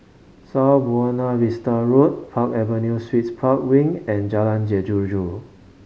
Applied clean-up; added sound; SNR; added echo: none; none; none; none.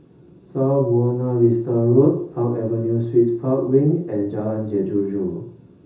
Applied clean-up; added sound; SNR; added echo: none; none; none; reverberation time 0.6 s.